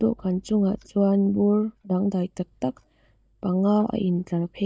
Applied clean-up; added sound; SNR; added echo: neural mask model DeepFilterNet 3.